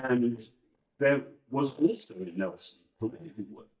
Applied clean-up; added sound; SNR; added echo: neural mask model DeepFilterNet 3.